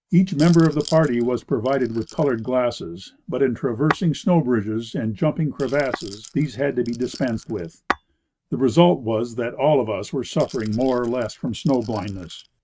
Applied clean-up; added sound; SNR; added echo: neural mask model RNNoise.